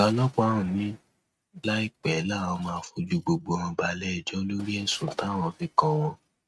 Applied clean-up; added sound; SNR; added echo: neural mask model RNNoise.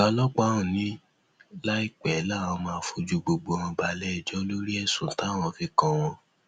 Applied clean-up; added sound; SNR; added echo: none; none; none; none.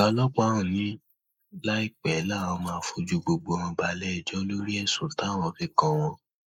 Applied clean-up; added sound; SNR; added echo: neural mask model Resemble Enhance denoiser.